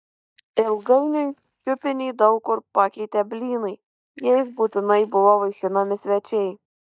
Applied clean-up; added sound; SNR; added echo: neural mask model DeepFilterNet 3.